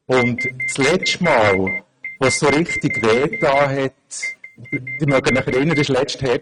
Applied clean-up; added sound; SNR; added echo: neural mask model RNNoise.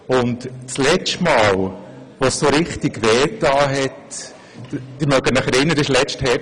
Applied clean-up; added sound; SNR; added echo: none; none; none; none.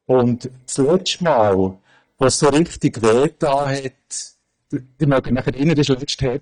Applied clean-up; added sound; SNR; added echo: neural mask model DeepFilterNet 3.